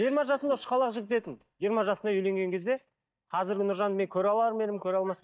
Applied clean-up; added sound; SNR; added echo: neural mask model DeepFilterNet 3.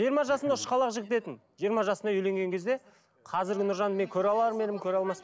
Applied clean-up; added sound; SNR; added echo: none; none; none; none.